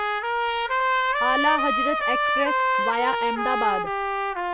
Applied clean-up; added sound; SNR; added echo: none; Trumpet; -5 dB; none.